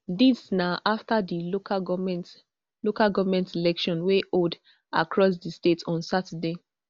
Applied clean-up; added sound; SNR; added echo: none; none; none; none.